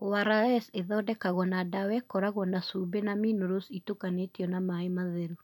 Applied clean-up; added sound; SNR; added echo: none; none; none; none.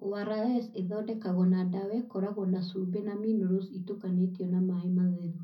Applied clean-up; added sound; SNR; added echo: none; none; none; reverberation time 0.4 s.